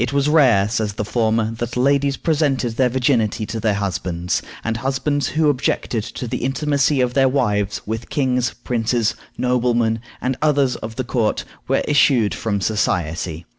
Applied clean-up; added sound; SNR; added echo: none; none; none; none.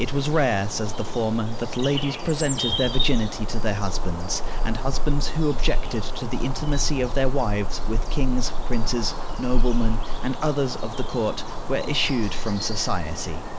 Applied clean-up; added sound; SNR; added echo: none; Bird vocalization, bird call, bird song; -5 dB; none.